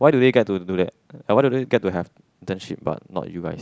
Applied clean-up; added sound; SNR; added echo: none; none; none; none.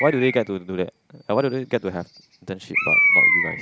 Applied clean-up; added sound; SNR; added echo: none; Bird; -2 dB; none.